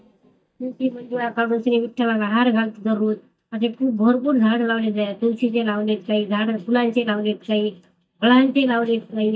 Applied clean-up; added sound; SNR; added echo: neural mask model DeepFilterNet 3.